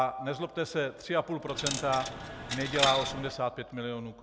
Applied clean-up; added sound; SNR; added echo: none; Coin (dropping); 3 dB; none.